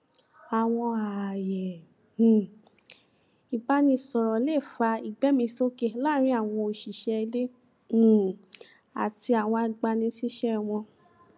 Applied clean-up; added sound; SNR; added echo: none; none; none; none.